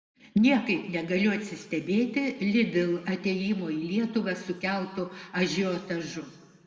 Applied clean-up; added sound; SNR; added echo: none; none; none; reverberation time 1.3 s.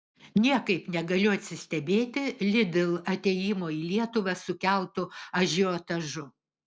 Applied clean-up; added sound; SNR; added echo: none; none; none; none.